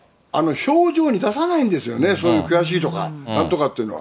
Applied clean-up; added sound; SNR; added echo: none; none; none; none.